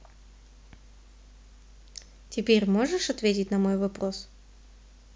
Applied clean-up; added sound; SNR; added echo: none; none; none; none.